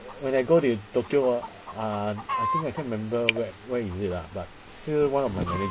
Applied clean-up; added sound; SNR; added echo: none; Chicken, rooster; 10 dB; none.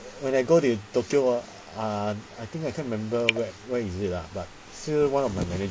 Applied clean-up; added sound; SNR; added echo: none; none; none; none.